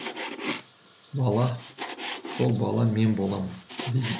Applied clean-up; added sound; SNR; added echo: none; Frying (food); 10 dB; none.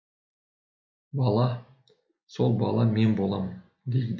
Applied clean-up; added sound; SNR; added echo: none; none; none; none.